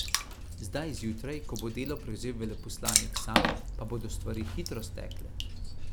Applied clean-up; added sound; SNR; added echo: none; Water / Splash, splatter; -5 dB; none.